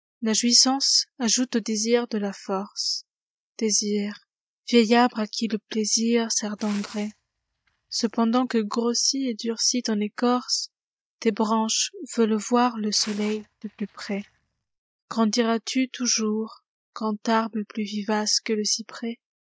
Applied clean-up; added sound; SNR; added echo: neural mask model DeepFilterNet 3.